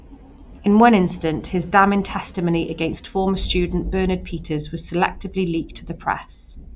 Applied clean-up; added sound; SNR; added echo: none; Thunder; 14 dB; none.